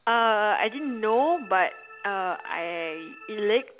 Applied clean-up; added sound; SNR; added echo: none; Organ; 20 dB; none.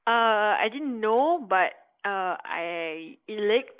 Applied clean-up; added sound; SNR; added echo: neural mask model Resemble Enhance denoiser.